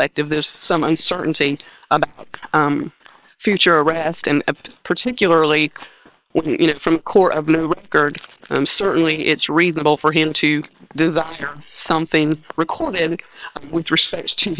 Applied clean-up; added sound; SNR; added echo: neural separator model SepFormer WHAM!.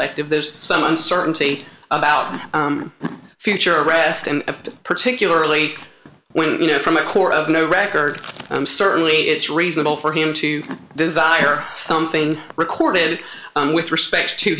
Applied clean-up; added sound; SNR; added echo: none; Chewing, mastication; 20 dB; none.